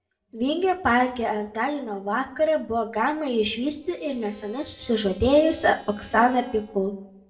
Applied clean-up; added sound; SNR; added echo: neural separator model SepFormer DNS4.